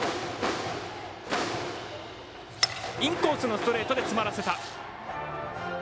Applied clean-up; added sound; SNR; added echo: none; Tearing; 19 dB; none.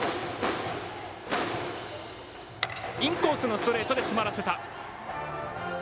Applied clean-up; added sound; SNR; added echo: none; none; none; none.